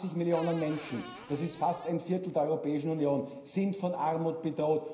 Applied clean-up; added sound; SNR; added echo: none; Cupboard open or close / Door; 15 dB; reverberation time 0.9 s.